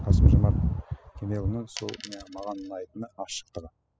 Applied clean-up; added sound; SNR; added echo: classical method spectral subtraction.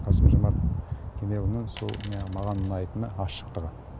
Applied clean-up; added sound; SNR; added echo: none; Coin (dropping); 18 dB; none.